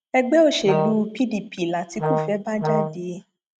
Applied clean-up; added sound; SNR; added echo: neural mask model RNNoise.